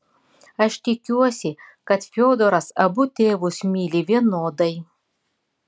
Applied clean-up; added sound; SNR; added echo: none; none; none; none.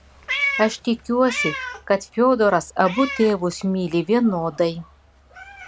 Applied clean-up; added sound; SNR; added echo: none; Meow; 10 dB; none.